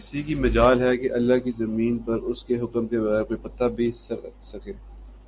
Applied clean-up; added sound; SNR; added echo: none; none; none; none.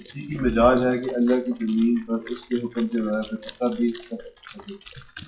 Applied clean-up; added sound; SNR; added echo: classical method WPE with log-MMSE.